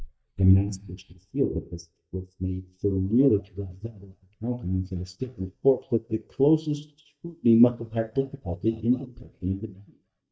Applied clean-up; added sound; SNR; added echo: neural mask model DeepFilterNet 3.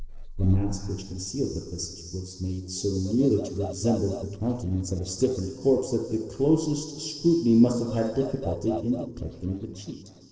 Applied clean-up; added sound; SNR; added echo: neural separator model SepFormer DNS4.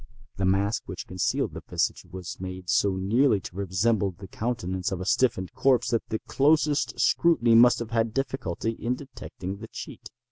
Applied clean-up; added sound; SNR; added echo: none; none; none; none.